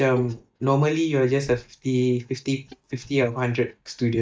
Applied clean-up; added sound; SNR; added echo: neural mask model DeepFilterNet 3.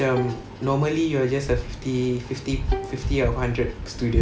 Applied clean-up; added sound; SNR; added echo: none; Bowed string instrument; 13 dB; none.